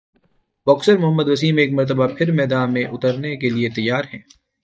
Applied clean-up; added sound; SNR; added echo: neural mask model DeepFilterNet 3.